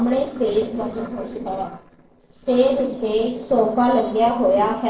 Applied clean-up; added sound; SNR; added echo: neural separator model SepFormer DNS4.